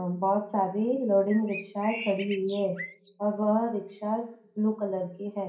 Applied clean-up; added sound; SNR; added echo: none; Bird; 13 dB; reverberation time 0.5 s.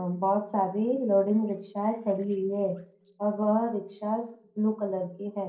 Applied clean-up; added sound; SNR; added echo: neural separator model SepFormer DNS4.